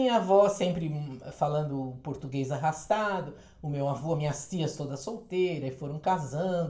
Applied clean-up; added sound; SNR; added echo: none; none; none; reverberation time 0.3 s.